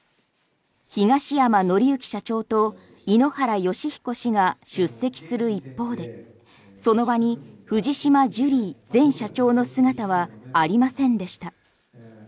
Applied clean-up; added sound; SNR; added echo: none; none; none; none.